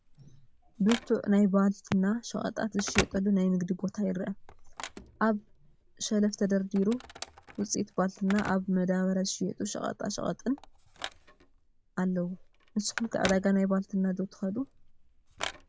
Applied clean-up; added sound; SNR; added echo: none; Telephone; 13 dB; none.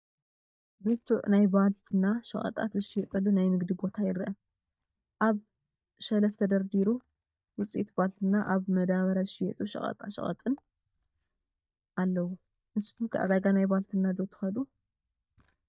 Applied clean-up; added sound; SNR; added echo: neural mask model DeepFilterNet 3.